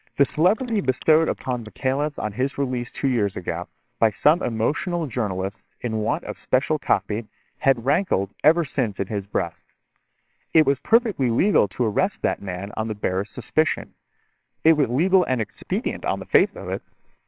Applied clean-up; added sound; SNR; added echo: neural separator model SepFormer WHAMR!.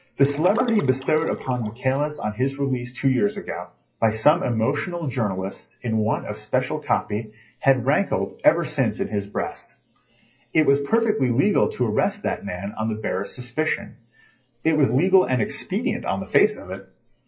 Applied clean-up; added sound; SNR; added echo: classical method WPE with log-MMSE.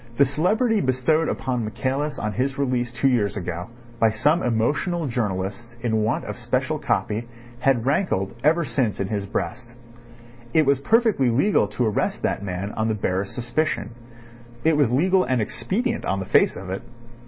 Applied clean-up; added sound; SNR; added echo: none; none; none; none.